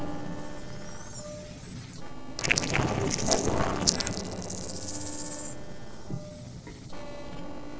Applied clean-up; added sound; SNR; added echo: neural separator model SepFormer DNS4.